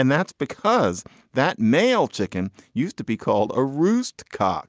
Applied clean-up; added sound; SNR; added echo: none; none; none; none.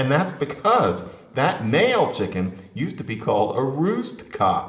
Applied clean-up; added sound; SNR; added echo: none; none; none; reverberation time 1.2 s.